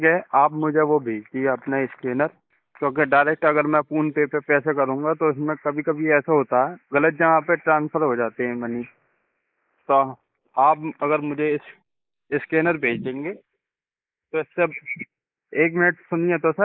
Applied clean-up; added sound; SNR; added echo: neural mask model Resemble Enhance denoiser.